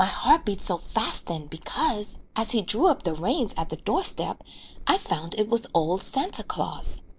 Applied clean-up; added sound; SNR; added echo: neural separator model SepFormer DNS4.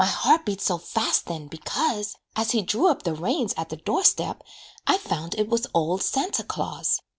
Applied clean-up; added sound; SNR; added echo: none; none; none; none.